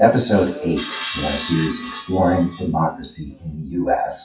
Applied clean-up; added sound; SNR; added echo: classical method WPE with log-MMSE.